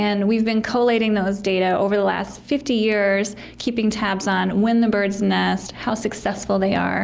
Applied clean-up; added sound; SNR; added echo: none; none; none; none.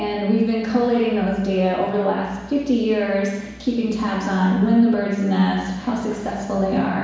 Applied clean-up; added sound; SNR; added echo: none; none; none; reverberation time 1.1 s.